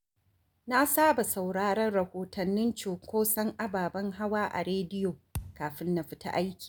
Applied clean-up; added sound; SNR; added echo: none; Thump, thud; 12 dB; none.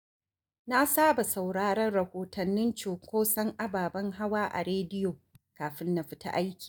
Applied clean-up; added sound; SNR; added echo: neural mask model DeepFilterNet 3.